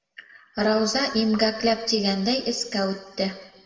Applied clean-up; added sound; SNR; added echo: none; none; none; reverberation time 1.3 s.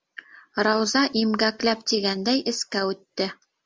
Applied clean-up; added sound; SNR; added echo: none; none; none; none.